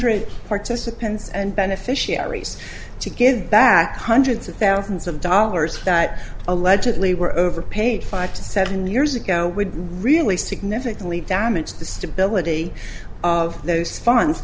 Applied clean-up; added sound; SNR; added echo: none; none; none; none.